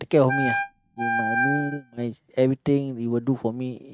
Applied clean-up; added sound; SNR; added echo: neural mask model RNNoise.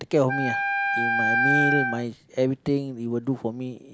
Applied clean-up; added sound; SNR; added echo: none; Wind instrument, woodwind instrument; -3 dB; none.